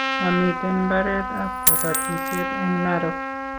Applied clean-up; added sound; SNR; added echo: none; Coin (dropping) + Trumpet; 0 dB; none.